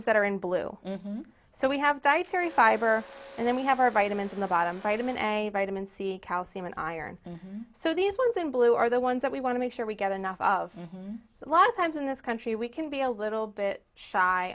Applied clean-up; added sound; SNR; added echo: none; Domestic sounds, home sounds; 17 dB; none.